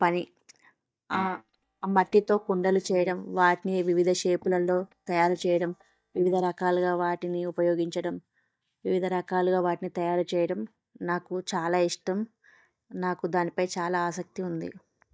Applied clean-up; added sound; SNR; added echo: neural mask model DeepFilterNet 3.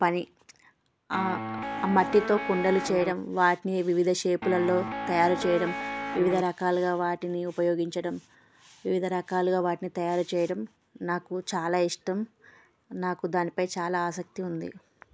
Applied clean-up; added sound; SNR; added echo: none; Guitar; 5 dB; none.